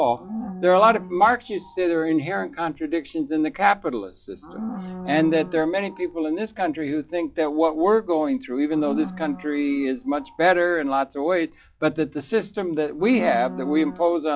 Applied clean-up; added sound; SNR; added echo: classical method log-MMSE.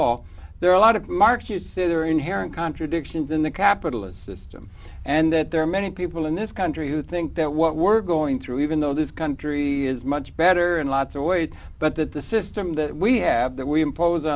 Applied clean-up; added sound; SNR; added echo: none; none; none; none.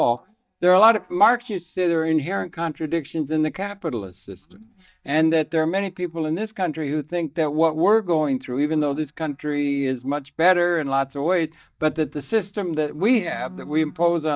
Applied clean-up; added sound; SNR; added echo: neural mask model DeepFilterNet 3.